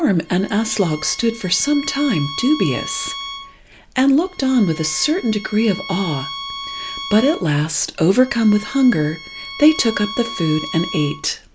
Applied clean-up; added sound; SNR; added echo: none; Bowed string instrument; 13 dB; none.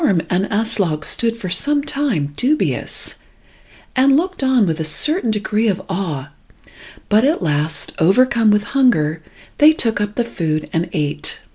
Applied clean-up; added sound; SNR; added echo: none; none; none; none.